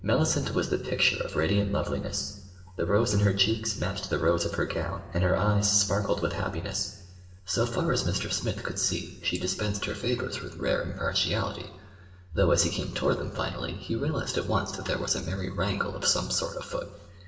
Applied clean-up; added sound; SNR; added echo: none; none; none; reverberation time 1.0 s.